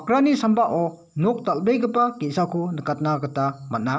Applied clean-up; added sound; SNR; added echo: none; none; none; none.